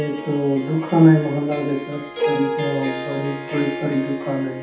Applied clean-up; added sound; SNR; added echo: none; Harp; 7 dB; reverberation time 0.7 s.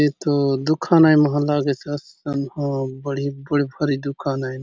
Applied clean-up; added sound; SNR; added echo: none; none; none; none.